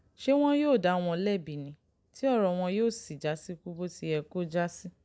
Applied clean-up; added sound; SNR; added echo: none; none; none; none.